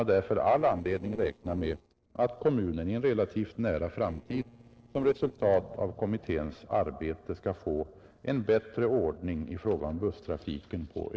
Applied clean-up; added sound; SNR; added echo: neural separator model SepFormer DNS4.